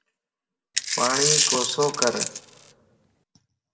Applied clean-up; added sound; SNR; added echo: none; Coin (dropping); -3 dB; reverberation time 0.8 s.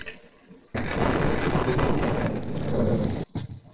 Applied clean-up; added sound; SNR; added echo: neural separator model SepFormer DNS4.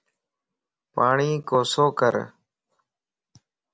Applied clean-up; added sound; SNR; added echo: none; none; none; none.